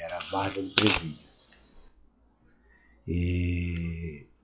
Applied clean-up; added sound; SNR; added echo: classical method log-MMSE.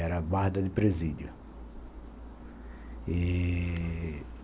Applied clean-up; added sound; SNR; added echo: none; none; none; none.